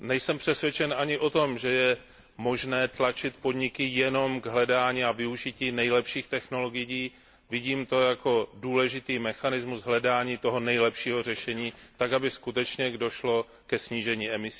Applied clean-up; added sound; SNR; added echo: none; none; none; none.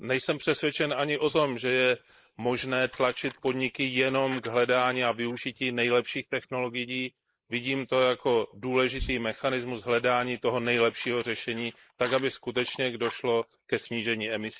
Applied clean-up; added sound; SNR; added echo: neural mask model Resemble Enhance denoiser.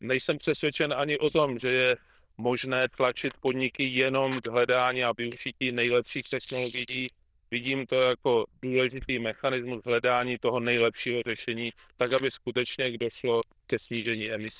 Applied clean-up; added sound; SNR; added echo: neural diffusion model UNIVERSE++.